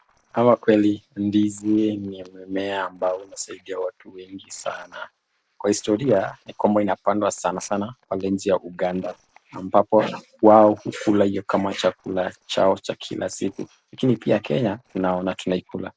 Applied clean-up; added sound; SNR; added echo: neural separator model SepFormer DNS4.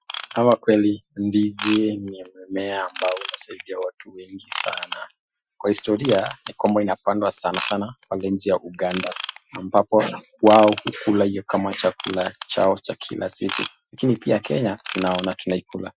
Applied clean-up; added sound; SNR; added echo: classical method Wiener filter.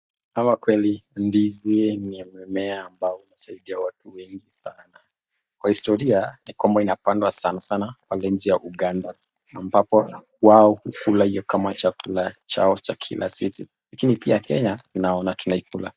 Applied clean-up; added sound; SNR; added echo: neural mask model DeepFilterNet 3.